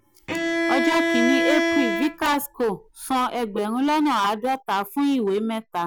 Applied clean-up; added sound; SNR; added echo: none; Bowed string instrument; 1 dB; none.